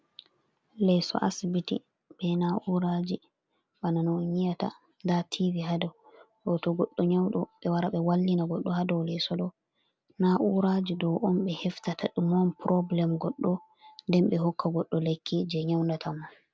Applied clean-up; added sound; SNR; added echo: none; none; none; none.